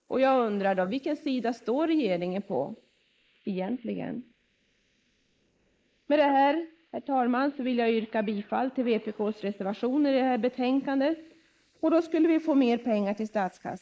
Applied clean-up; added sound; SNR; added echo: neural mask model Resemble Enhance denoiser.